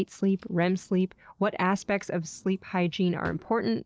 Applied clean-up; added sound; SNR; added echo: neural separator model SepFormer DNS4.